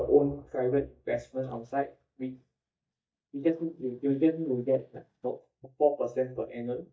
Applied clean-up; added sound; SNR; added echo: neural mask model DeepFilterNet 3.